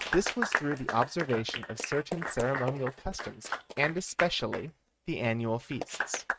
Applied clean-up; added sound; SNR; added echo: neural mask model RNNoise.